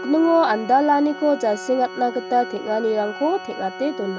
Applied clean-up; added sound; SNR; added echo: none; Organ; 13 dB; none.